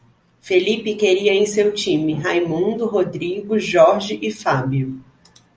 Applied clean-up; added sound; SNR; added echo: none; none; none; none.